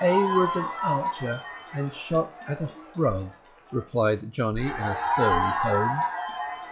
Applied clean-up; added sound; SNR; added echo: classical method log-MMSE.